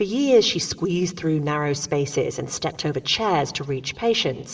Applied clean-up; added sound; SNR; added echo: none; none; none; reverberation time 2.2 s.